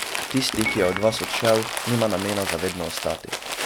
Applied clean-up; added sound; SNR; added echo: none; Crumpling, crinkling + Organ; 5 dB; none.